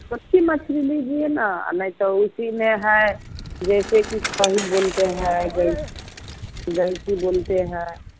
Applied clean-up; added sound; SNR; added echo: none; Bicycle; 12 dB; none.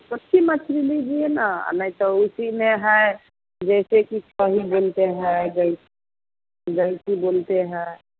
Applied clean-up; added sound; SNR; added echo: none; none; none; none.